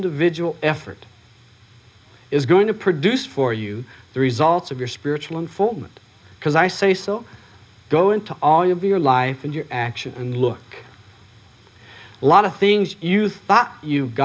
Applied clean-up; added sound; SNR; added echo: none; none; none; none.